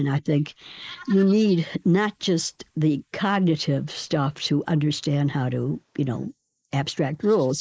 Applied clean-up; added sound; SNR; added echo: neural mask model Resemble Enhance denoiser.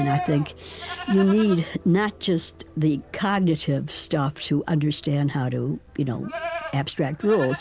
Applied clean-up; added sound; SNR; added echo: none; Livestock, farm animals, working animals; 13 dB; none.